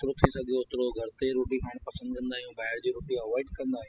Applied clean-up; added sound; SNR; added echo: classical method spectral subtraction.